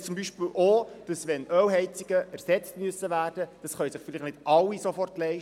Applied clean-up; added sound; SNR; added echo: none; none; none; none.